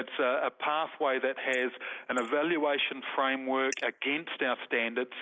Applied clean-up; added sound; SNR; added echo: neural mask model Resemble Enhance denoiser.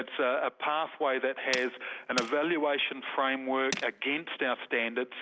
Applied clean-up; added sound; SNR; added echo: none; Tools; 12 dB; none.